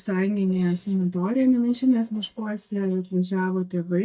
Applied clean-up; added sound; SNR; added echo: neural mask model DeepFilterNet 3.